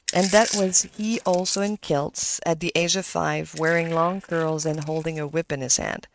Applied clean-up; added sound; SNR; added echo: neural mask model RNNoise.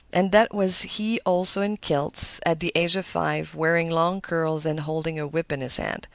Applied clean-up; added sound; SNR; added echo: none; none; none; none.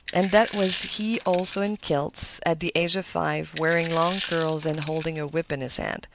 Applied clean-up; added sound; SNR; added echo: none; Coin (dropping); 5 dB; none.